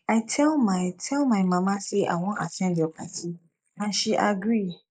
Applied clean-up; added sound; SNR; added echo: neural mask model Resemble Enhance denoiser.